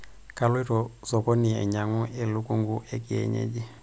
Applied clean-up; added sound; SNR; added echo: none; none; none; none.